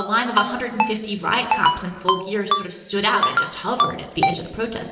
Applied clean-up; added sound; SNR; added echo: none; Ringtone; 0 dB; reverberation time 1.4 s.